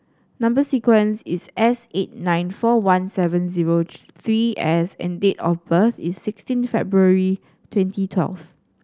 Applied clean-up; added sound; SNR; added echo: none; none; none; none.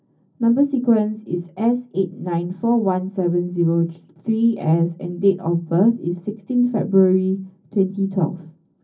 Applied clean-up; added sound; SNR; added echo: none; none; none; reverberation time 0.4 s.